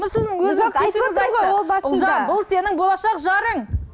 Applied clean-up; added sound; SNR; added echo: none; none; none; none.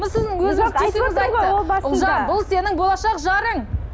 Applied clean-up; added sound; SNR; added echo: none; Aircraft; 11 dB; none.